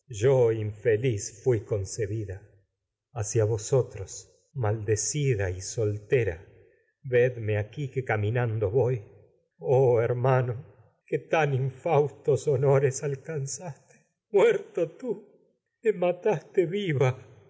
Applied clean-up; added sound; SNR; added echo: none; none; none; none.